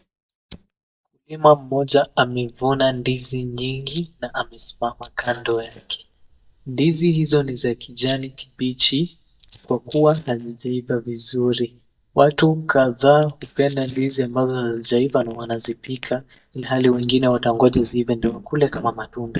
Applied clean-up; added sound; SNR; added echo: neural mask model DeepFilterNet 3.